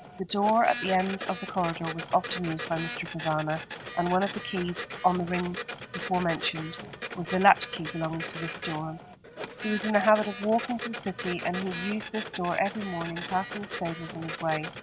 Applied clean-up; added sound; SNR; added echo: none; Printer; 9 dB; none.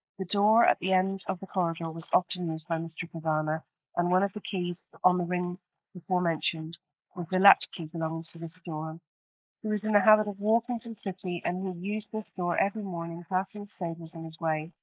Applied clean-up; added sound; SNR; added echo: neural mask model Resemble Enhance denoiser.